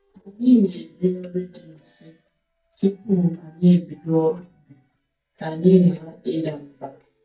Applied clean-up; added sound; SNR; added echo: neural mask model DeepFilterNet 3.